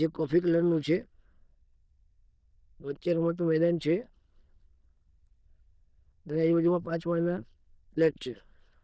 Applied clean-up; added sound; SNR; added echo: neural diffusion model UNIVERSE++.